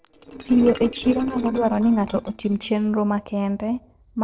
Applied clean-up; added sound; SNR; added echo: neural separator model SepFormer DNS4.